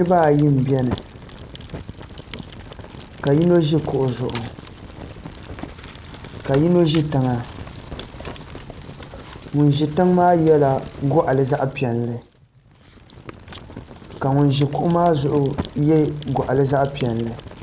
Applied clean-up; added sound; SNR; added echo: none; Fire; 15 dB; none.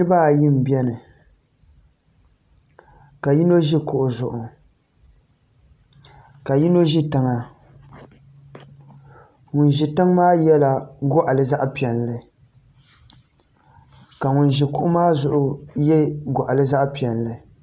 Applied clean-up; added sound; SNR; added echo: none; none; none; none.